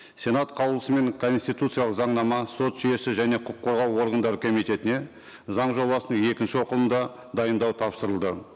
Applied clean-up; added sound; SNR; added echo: none; none; none; none.